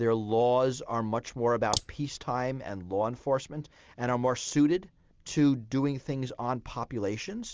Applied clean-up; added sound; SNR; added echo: neural mask model Resemble Enhance denoiser.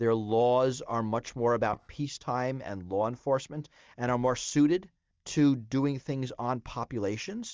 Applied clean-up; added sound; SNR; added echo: neural mask model DeepFilterNet 3.